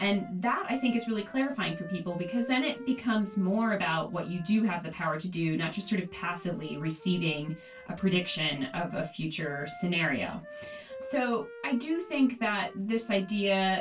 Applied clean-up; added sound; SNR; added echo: none; Wind instrument, woodwind instrument; 17 dB; reverberation time 0.1 s.